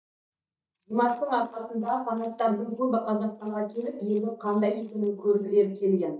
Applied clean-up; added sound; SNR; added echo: neural mask model DeepFilterNet 3.